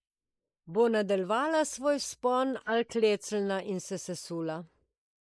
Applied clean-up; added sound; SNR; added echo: neural mask model Resemble Enhance denoiser.